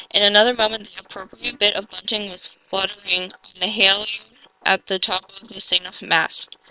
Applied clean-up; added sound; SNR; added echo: neural separator model SepFormer WHAM!.